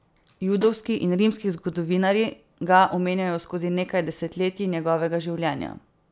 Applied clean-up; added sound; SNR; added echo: none; Snare drum; 19 dB; none.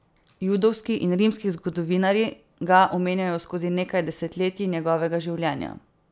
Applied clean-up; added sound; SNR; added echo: none; none; none; none.